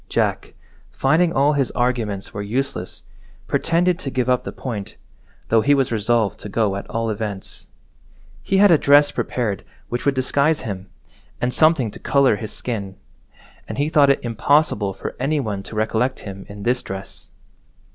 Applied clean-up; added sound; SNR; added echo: none; none; none; none.